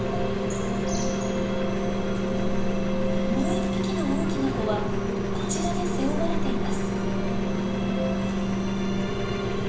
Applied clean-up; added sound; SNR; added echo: none; Engine; -1 dB; reverberation time 1.0 s.